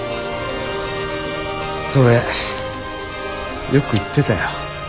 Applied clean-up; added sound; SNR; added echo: none; none; none; none.